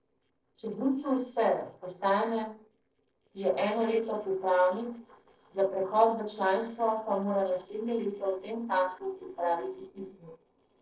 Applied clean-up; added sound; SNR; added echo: neural separator model SepFormer DNS4.